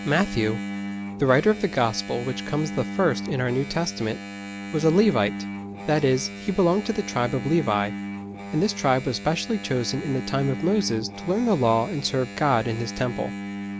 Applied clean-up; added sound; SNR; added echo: none; Engine; 9 dB; none.